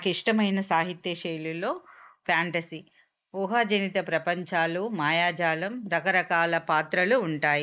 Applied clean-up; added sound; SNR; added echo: neural mask model Resemble Enhance denoiser.